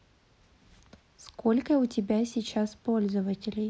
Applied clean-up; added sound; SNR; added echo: none; none; none; none.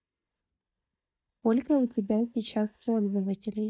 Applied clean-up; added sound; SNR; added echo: neural mask model DeepFilterNet 3.